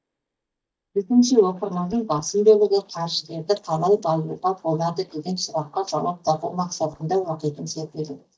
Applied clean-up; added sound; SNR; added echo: neural mask model DeepFilterNet 3.